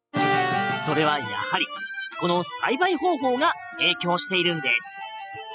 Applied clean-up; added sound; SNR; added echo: classical method spectral subtraction.